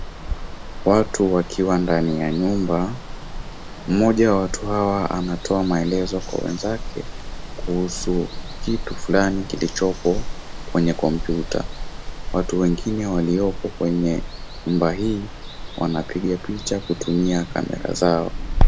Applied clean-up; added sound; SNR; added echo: none; Water; 5 dB; none.